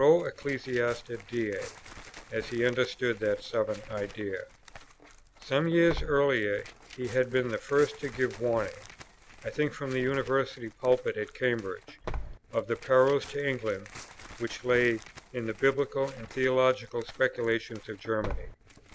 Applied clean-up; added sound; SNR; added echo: none; Tearing; 15 dB; none.